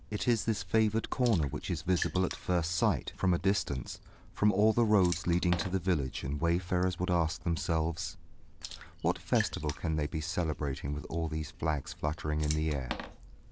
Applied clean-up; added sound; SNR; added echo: none; Water / Splash, splatter; 15 dB; none.